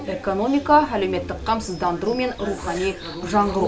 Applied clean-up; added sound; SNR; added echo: none; Bird vocalization, bird call, bird song; 20 dB; reverberation time 0.2 s.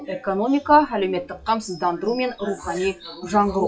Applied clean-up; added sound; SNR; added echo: classical method WPE with log-MMSE.